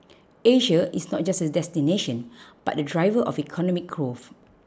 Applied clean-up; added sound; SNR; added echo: none; none; none; none.